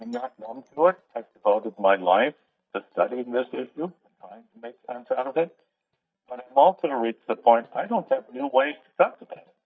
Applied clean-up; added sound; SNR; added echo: neural mask model DeepFilterNet 3.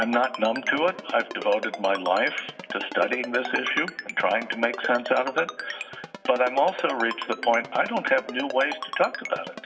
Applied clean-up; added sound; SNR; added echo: none; Ringtone; 11 dB; reverberation time 1.5 s.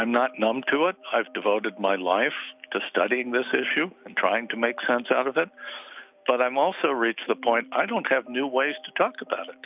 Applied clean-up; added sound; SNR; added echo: none; none; none; none.